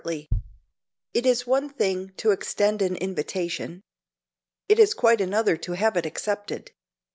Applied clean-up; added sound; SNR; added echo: none; Bass drum; 9 dB; none.